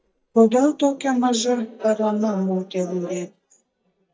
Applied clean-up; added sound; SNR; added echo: neural mask model DeepFilterNet 3.